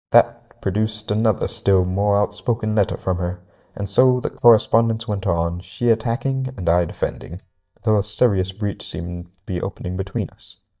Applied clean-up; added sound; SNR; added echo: neural mask model DeepFilterNet 3.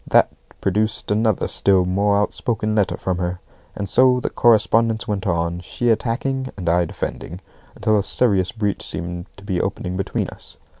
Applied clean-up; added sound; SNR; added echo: none; none; none; none.